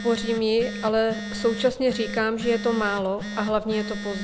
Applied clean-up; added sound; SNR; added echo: none; Telephone; 9 dB; none.